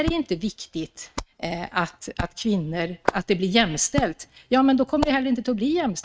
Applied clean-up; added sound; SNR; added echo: neural mask model RNNoise.